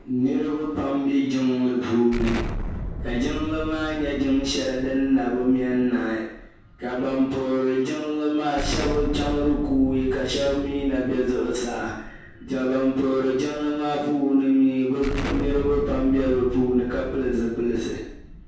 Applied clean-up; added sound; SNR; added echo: none; Explosion; 10 dB; reverberation time 0.6 s.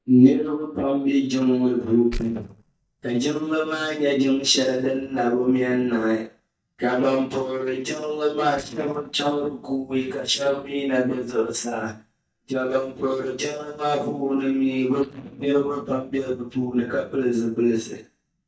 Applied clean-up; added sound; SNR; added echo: neural mask model DeepFilterNet 3.